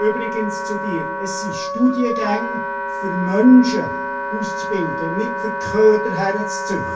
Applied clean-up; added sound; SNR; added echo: none; Wind instrument, woodwind instrument; 5 dB; reverberation time 0.1 s.